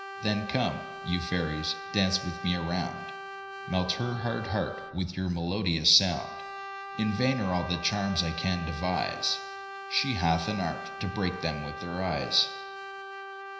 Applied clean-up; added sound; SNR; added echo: none; Brass instrument; 10 dB; reverberation time 0.9 s.